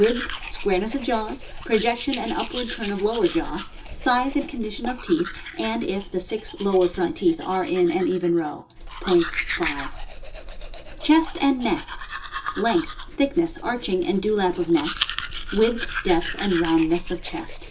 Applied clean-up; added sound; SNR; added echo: none; Domestic sounds, home sounds; 8 dB; reverberation time 0.2 s.